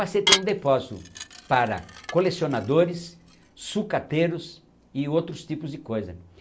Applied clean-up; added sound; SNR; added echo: none; Dishes, pots, and pans / Glass; 4 dB; none.